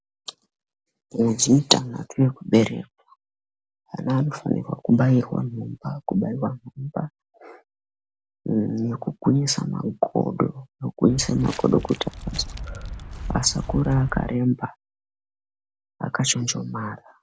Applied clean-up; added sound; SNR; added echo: none; Walk, footsteps; 9 dB; none.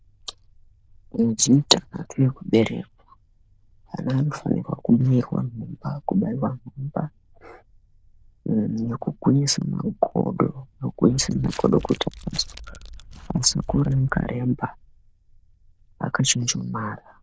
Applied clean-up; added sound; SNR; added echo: neural diffusion model UNIVERSE++.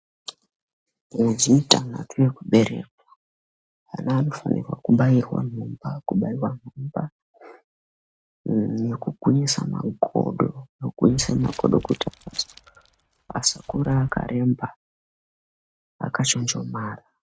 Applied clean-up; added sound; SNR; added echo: neural mask model RNNoise.